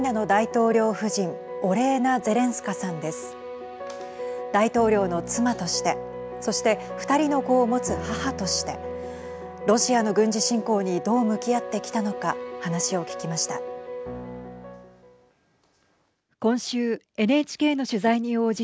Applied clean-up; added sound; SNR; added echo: none; none; none; none.